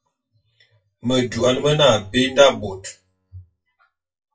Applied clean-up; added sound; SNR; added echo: classical method WPE with log-MMSE.